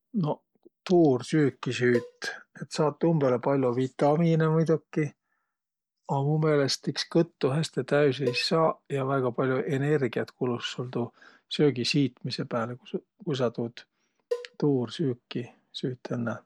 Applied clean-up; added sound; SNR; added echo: none; Cowbell; 12 dB; none.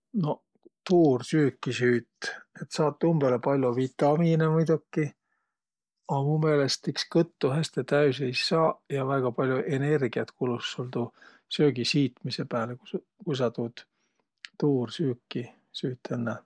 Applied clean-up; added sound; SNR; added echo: none; none; none; none.